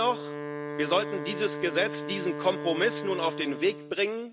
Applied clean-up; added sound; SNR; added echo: none; Wind instrument, woodwind instrument; 7 dB; none.